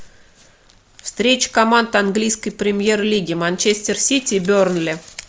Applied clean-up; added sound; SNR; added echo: none; none; none; none.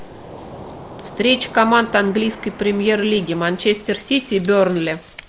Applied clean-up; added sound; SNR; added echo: none; Waves, surf; 18 dB; none.